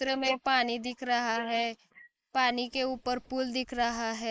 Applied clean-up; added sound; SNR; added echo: neural mask model Resemble Enhance denoiser.